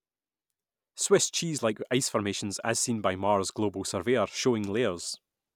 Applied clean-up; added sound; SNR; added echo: none; none; none; none.